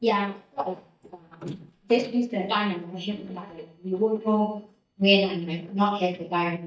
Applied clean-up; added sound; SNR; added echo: neural mask model DeepFilterNet 3.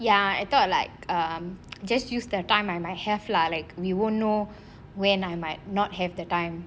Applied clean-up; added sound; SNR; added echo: none; none; none; none.